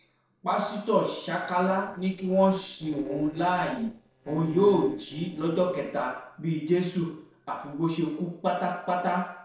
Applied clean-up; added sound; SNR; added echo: neural separator model SepFormer DNS4.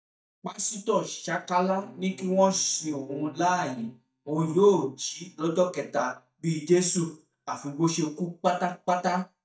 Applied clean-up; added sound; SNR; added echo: neural mask model DeepFilterNet 3.